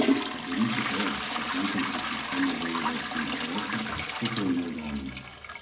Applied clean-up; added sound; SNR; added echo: none; Trickle, dribble / Toilet flush / Hiss; -1 dB; reverberation time 0.6 s.